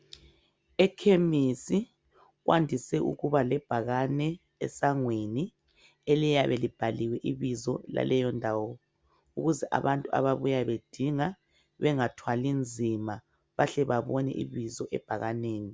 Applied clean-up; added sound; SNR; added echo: none; none; none; none.